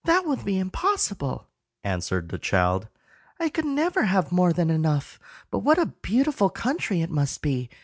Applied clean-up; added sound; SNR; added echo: none; none; none; none.